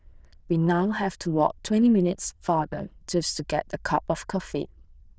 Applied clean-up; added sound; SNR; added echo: neural diffusion model UNIVERSE++.